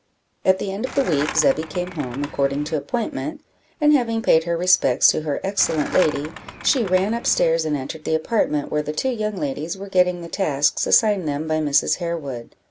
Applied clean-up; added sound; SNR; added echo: none; Skateboard; 12 dB; none.